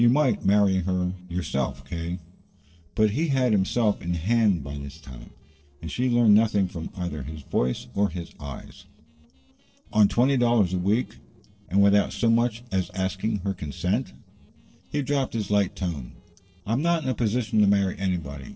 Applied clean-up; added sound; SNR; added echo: neural separator model SepFormer DNS4.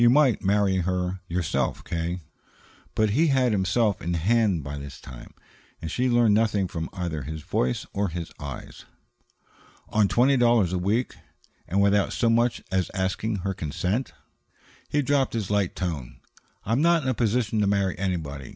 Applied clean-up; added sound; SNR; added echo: none; none; none; none.